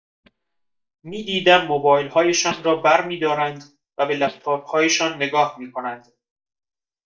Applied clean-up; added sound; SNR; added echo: neural mask model DeepFilterNet 3.